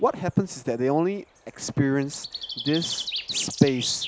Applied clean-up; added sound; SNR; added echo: none; Bird; 10 dB; none.